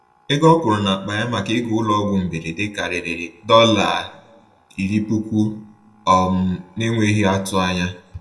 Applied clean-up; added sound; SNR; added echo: none; none; none; reverberation time 0.5 s.